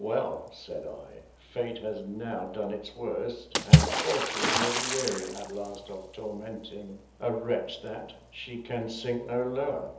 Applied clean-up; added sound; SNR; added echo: none; Water / Splash, splatter; -2 dB; reverberation time 0.7 s.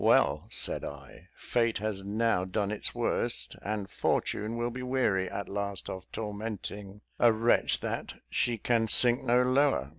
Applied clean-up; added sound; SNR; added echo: none; none; none; none.